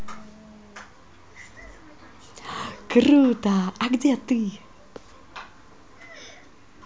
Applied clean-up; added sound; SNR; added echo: none; none; none; none.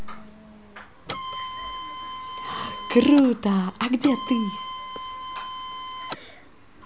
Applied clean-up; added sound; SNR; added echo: none; Printer; 7 dB; none.